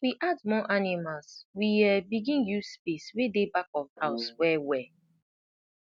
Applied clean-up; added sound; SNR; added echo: none; Brass instrument; 13 dB; none.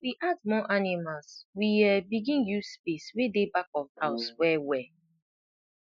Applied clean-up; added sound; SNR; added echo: classical method Wiener filter.